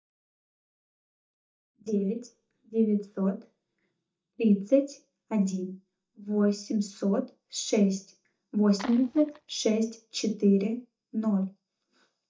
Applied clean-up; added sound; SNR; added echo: neural mask model DeepFilterNet 3.